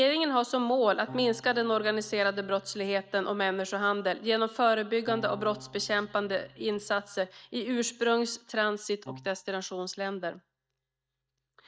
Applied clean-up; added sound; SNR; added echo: neural mask model DeepFilterNet 3.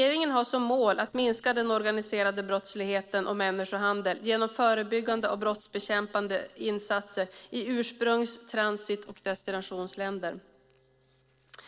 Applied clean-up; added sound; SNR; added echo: neural separator model SepFormer DNS4.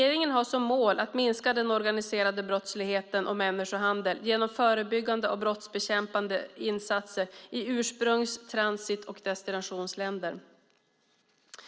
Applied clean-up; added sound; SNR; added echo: none; none; none; none.